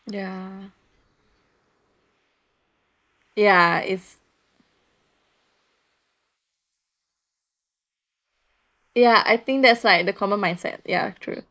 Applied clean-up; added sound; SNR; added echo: neural mask model Resemble Enhance denoiser.